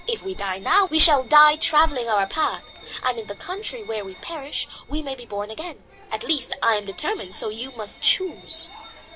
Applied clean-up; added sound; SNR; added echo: none; Bell; 19 dB; none.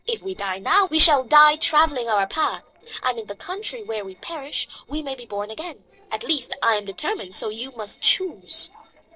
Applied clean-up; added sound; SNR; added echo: neural separator model SepFormer DNS4.